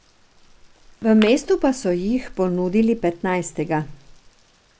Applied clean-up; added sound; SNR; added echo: none; Rain; 20 dB; none.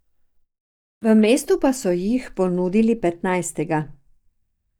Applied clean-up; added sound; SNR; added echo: neural mask model DeepFilterNet 3.